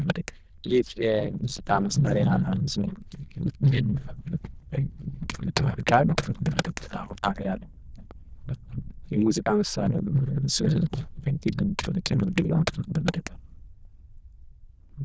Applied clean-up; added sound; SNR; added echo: neural diffusion model UNIVERSE++.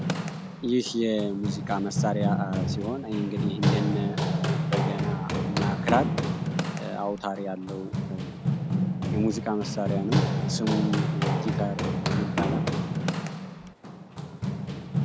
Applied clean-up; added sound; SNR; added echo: none; Run; -3 dB; none.